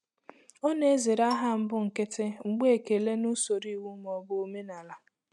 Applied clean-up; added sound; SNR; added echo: neural mask model RNNoise.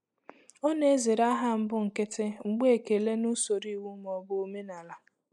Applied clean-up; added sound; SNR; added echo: neural mask model Resemble Enhance denoiser.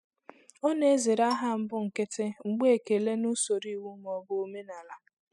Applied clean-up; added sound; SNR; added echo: classical method spectral subtraction.